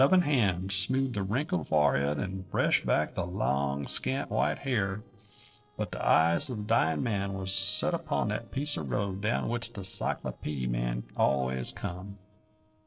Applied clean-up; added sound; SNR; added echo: neural separator model SepFormer DNS4.